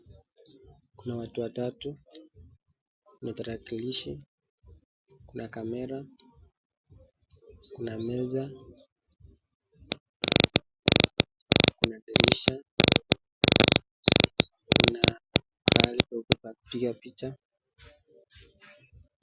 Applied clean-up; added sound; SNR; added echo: none; none; none; none.